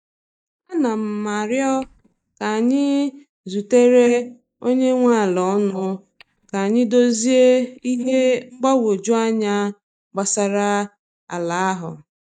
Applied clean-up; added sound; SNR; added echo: neural mask model DeepFilterNet 3.